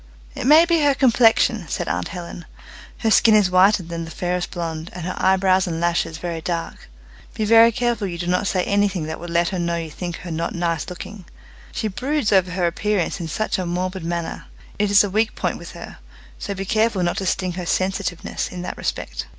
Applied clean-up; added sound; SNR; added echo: none; none; none; none.